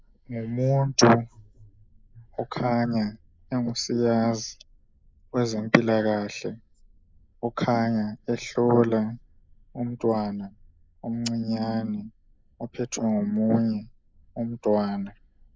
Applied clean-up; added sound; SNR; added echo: neural mask model Resemble Enhance denoiser.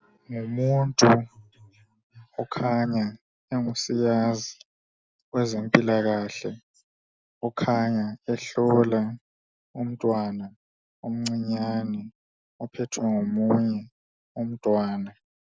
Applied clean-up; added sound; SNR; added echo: none; none; none; none.